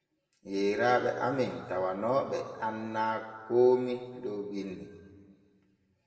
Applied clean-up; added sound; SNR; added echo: none; none; none; reverberation time 1.9 s.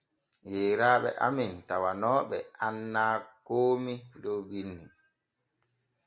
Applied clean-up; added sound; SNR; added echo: none; none; none; none.